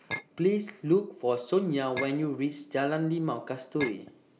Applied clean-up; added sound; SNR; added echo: none; Chink, clink; 11 dB; none.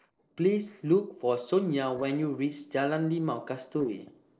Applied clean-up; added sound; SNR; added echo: neural separator model SepFormer DNS4.